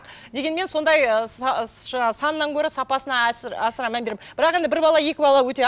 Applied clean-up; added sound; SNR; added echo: none; none; none; none.